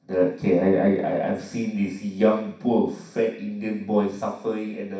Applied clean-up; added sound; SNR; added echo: none; none; none; reverberation time 0.6 s.